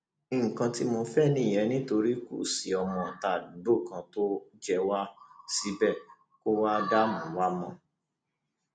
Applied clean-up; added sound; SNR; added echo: none; none; none; none.